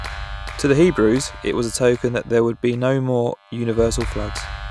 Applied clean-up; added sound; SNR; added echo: none; Clapping; 12 dB; none.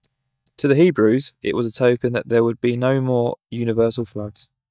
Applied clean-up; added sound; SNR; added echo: neural mask model DeepFilterNet 3.